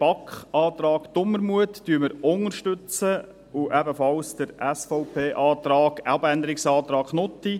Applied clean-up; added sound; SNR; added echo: none; none; none; none.